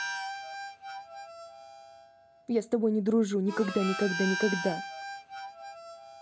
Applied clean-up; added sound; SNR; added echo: none; Harmonica; 7 dB; none.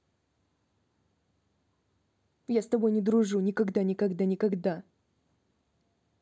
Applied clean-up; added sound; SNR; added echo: none; none; none; none.